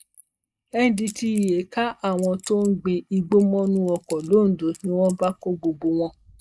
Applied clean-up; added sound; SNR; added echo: neural mask model Resemble Enhance denoiser.